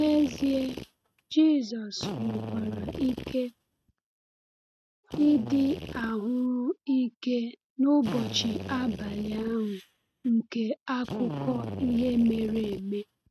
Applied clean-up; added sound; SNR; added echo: neural mask model RNNoise.